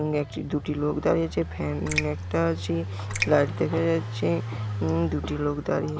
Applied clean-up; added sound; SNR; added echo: none; Raindrop + Engine; 6 dB; none.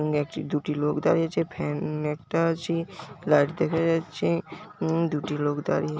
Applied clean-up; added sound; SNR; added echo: none; none; none; none.